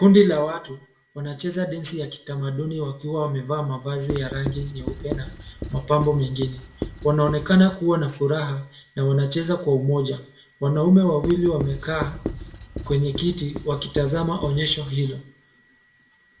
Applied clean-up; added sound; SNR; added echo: none; Writing; 10 dB; reverberation time 0.4 s.